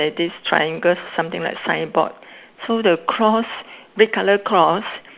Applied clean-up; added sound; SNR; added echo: none; none; none; none.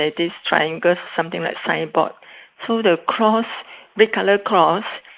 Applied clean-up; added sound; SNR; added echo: neural mask model Resemble Enhance denoiser.